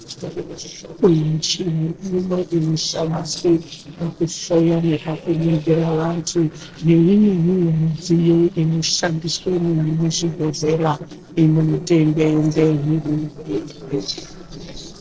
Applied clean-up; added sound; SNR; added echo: neural separator model SepFormer DNS4.